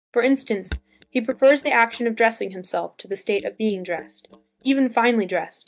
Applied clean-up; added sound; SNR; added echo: neural mask model DeepFilterNet 3.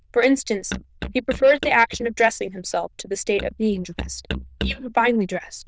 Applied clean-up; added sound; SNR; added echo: neural diffusion model UNIVERSE++.